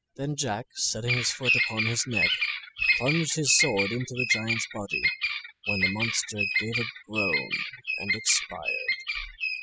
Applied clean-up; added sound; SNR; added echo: classical method spectral subtraction.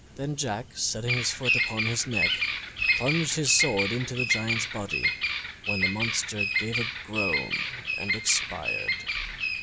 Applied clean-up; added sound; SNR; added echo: none; Bird vocalization, bird call, bird song; -2 dB; none.